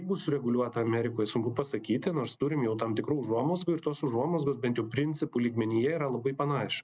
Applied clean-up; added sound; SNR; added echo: none; none; none; none.